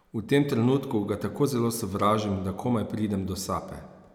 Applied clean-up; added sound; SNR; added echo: none; none; none; none.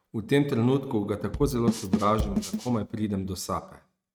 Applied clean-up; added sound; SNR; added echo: neural mask model RNNoise.